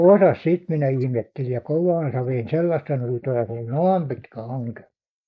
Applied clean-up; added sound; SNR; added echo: neural mask model Resemble Enhance denoiser.